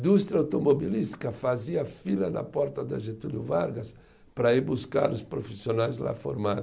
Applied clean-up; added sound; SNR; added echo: none; none; none; none.